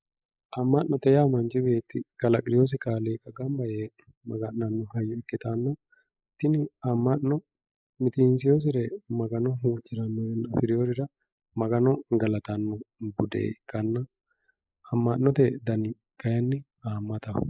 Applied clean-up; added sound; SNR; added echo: neural mask model Resemble Enhance denoiser.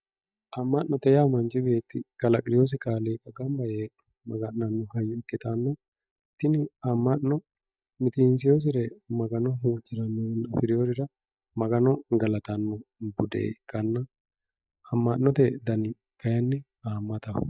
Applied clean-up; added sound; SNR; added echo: neural mask model DeepFilterNet 3.